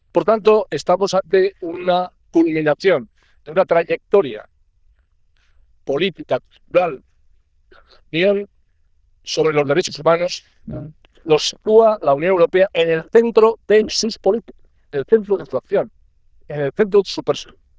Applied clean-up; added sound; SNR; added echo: neural diffusion model UNIVERSE++.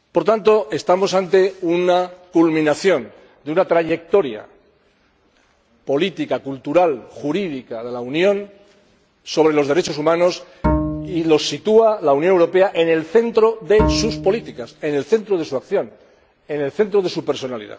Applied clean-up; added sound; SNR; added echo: none; Bowed string instrument; 5 dB; none.